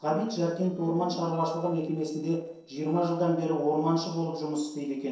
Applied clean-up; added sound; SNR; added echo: neural separator model SepFormer DNS4.